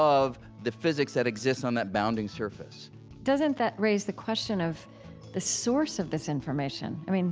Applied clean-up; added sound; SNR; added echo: none; none; none; none.